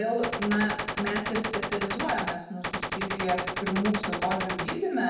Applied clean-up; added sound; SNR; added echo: none; Gunshot, gunfire; 3 dB; reverberation time 0.8 s.